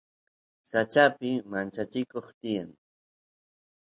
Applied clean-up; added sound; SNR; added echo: none; none; none; none.